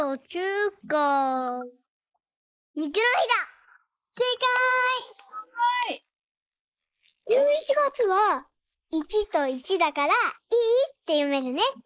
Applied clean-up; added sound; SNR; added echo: neural mask model Resemble Enhance denoiser.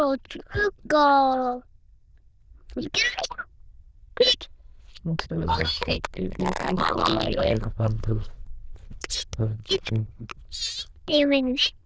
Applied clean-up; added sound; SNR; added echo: neural diffusion model UNIVERSE++.